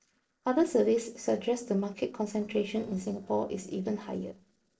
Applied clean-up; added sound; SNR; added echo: neural separator model SepFormer DNS4.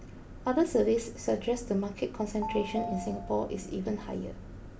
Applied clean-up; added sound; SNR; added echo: none; Telephone; 11 dB; none.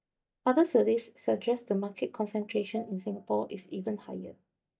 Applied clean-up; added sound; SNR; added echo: neural mask model DeepFilterNet 3.